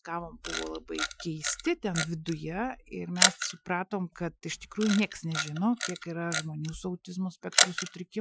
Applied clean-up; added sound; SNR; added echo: classical method Wiener filter.